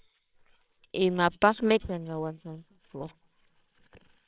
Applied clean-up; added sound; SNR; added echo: neural separator model SepFormer WHAMR!.